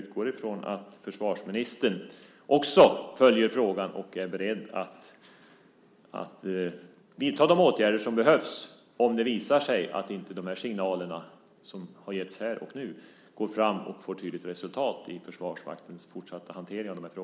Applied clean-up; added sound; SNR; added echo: none; none; none; none.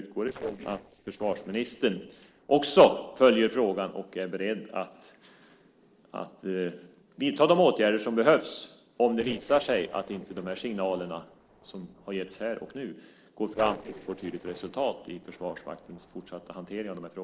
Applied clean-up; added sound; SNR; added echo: neural separator model SepFormer DNS4.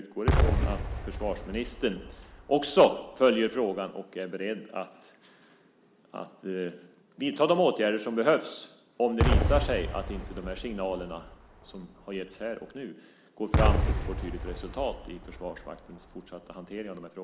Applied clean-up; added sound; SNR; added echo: none; Explosion; 0 dB; none.